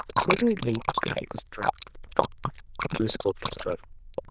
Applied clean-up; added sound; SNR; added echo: neural diffusion model UNIVERSE++.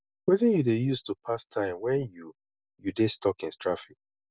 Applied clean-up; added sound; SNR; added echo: none; none; none; none.